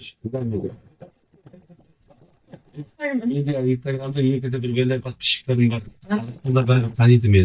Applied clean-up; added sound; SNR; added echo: neural mask model DeepFilterNet 3.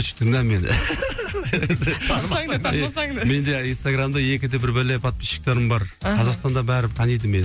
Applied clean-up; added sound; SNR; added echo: none; none; none; none.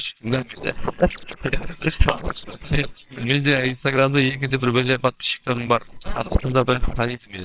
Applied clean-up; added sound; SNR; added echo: neural separator model SepFormer WHAMR!.